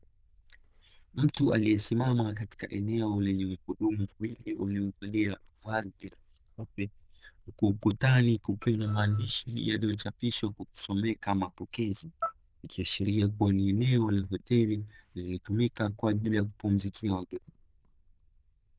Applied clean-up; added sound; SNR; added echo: neural diffusion model UNIVERSE++.